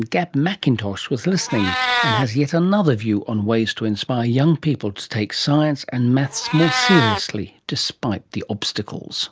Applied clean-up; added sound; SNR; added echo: none; Meow; 8 dB; none.